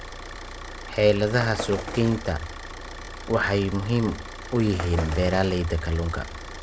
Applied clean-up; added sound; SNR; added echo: none; Idling / Car + Bird; 10 dB; none.